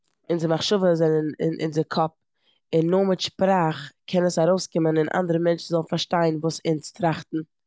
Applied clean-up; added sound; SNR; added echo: none; none; none; none.